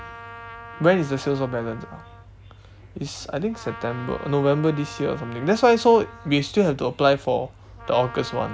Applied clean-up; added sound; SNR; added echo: none; Trumpet; 18 dB; none.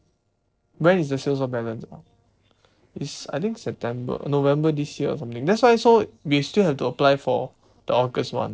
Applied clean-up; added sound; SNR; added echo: neural separator model SepFormer DNS4.